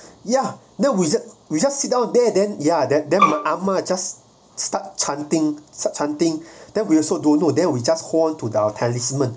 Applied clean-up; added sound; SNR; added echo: none; Bowed string instrument; 1 dB; none.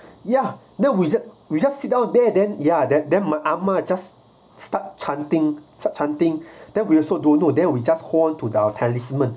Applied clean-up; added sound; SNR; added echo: none; none; none; none.